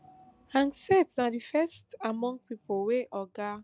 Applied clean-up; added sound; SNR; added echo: none; none; none; none.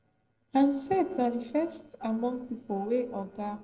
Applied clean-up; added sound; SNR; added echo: neural separator model SepFormer DNS4.